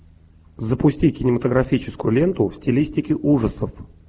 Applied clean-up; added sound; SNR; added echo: none; none; none; none.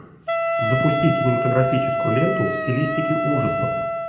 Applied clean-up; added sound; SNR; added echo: none; Wind instrument, woodwind instrument; 0 dB; reverberation time 0.7 s.